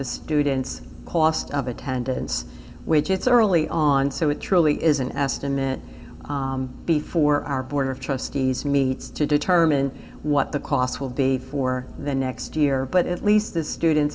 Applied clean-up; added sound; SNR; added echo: none; none; none; reverberation time 0.6 s.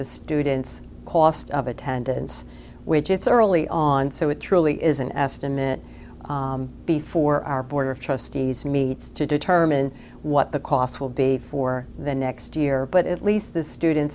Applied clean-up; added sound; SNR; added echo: none; none; none; none.